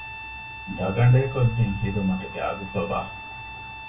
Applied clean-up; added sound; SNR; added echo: none; Harmonica; 13 dB; reverberation time 0.2 s.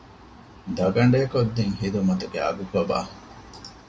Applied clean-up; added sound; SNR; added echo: none; none; none; none.